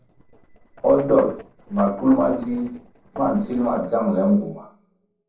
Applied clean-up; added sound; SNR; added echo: neural separator model SepFormer DNS4.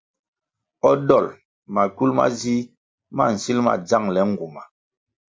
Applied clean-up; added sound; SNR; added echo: none; none; none; none.